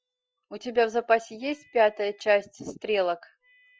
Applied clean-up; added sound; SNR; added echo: classical method Wiener filter.